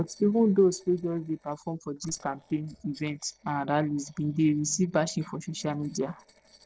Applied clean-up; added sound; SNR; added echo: neural separator model SepFormer DNS4.